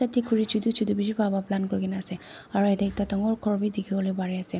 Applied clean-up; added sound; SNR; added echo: none; none; none; none.